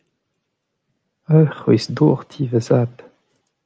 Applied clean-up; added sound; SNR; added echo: none; none; none; none.